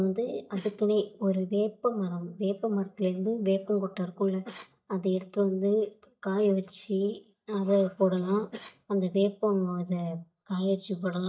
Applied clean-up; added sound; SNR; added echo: neural mask model DeepFilterNet 3.